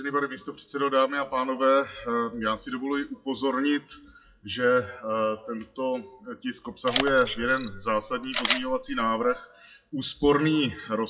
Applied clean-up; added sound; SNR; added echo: classical method WPE with log-MMSE.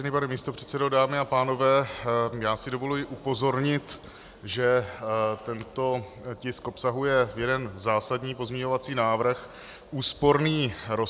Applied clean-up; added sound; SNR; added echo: none; none; none; none.